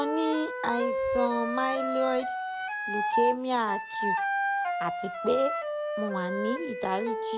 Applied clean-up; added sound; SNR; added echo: none; Wind instrument, woodwind instrument; 0 dB; none.